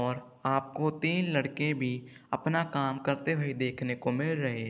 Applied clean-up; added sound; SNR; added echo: none; none; none; none.